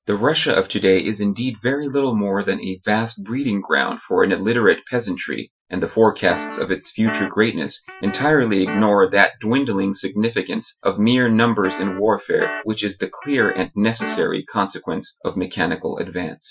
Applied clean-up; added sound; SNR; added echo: classical method Wiener filter.